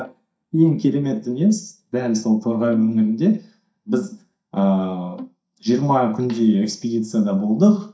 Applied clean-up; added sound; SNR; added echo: neural mask model DeepFilterNet 3.